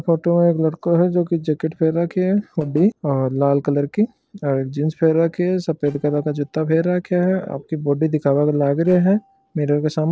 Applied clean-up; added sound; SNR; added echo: neural separator model SepFormer DNS4.